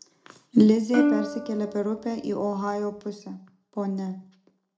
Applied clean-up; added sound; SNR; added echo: none; Plucked string instrument; 3 dB; reverberation time 0.3 s.